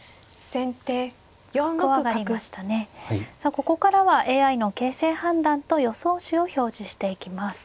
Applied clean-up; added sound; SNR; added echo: none; none; none; none.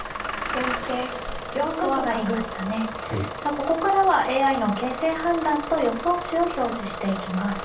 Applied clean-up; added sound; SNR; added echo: none; Engine starting / Bus; 8 dB; reverberation time 0.4 s.